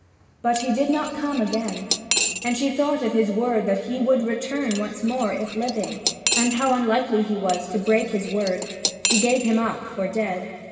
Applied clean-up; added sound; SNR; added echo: none; Cutlery, silverware / Dishes, pots, and pans; 5 dB; reverberation time 2.4 s.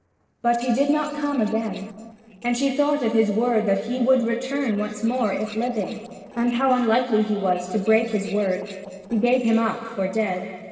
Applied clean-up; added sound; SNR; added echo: neural separator model SepFormer DNS4.